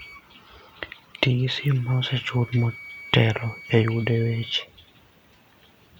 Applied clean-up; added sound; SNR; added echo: none; Wind instrument, woodwind instrument; 20 dB; none.